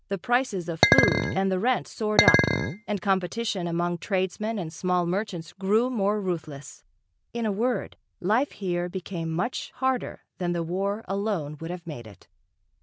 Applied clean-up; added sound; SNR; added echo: none; Chink, clink; -4 dB; none.